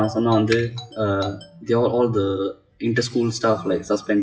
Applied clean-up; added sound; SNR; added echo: classical method WPE with log-MMSE.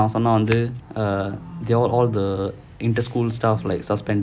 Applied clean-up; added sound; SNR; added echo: none; none; none; none.